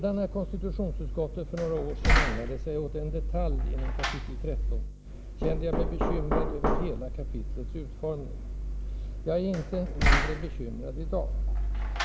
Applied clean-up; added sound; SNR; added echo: none; Knock; -5 dB; none.